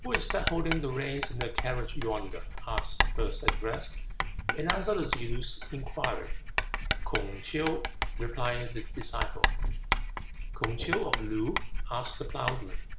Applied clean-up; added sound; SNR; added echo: none; Writing; -3 dB; none.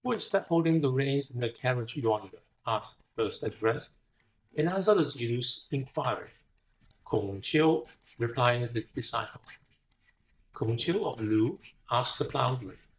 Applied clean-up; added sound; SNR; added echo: neural mask model DeepFilterNet 3.